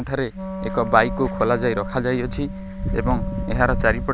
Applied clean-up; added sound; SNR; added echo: none; Wind instrument, woodwind instrument; 9 dB; none.